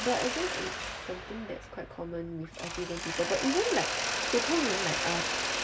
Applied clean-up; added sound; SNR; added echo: none; Mechanisms; 0 dB; none.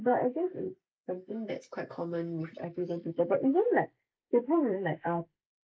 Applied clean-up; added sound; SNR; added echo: neural mask model Resemble Enhance denoiser.